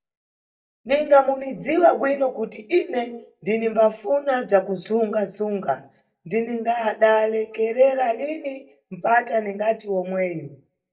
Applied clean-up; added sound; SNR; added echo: neural mask model DeepFilterNet 3.